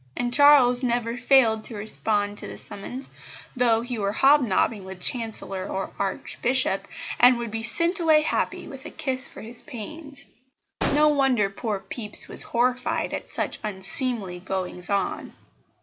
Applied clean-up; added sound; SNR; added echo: none; Explosion; 7 dB; none.